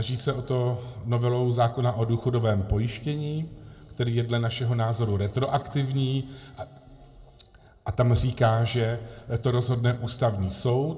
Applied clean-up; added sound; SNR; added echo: none; none; none; reverberation time 0.9 s.